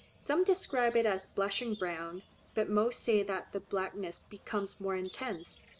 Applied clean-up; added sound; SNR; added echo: none; Bird vocalization, bird call, bird song; 2 dB; none.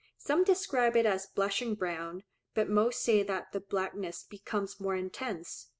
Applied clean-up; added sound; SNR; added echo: none; none; none; none.